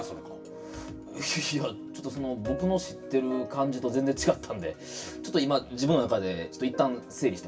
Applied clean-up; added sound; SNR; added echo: none; none; none; reverberation time 0.2 s.